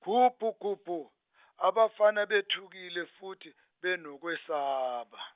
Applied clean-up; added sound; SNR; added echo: none; none; none; none.